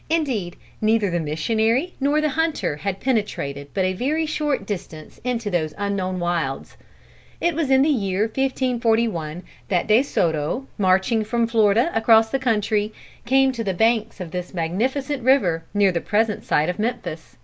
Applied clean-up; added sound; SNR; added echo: none; none; none; none.